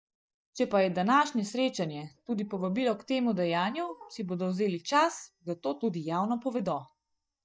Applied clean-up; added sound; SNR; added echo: neural mask model DeepFilterNet 3.